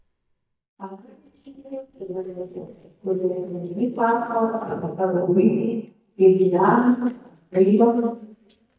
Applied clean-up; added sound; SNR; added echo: neural mask model DeepFilterNet 3.